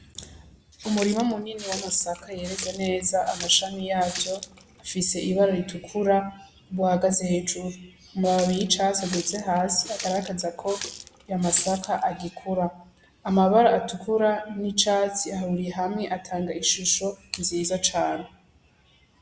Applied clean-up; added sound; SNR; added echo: none; Water tap, faucet; 13 dB; none.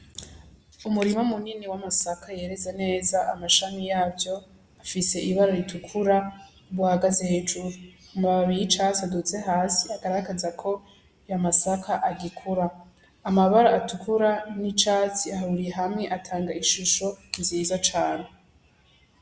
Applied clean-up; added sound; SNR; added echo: none; none; none; none.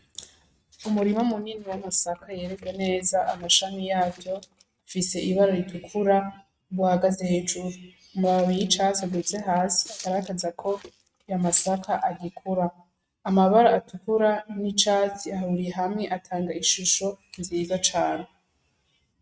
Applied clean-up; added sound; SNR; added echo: neural mask model RNNoise.